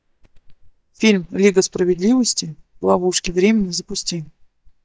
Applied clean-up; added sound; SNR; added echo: neural mask model DeepFilterNet 3.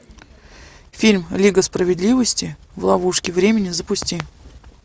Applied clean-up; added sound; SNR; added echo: none; none; none; none.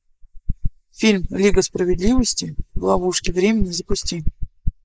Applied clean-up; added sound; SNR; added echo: neural mask model Resemble Enhance denoiser.